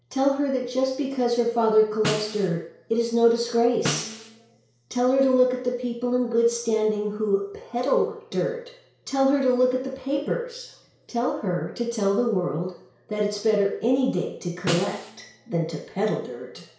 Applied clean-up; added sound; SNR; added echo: none; Snare drum; 10 dB; reverberation time 0.6 s.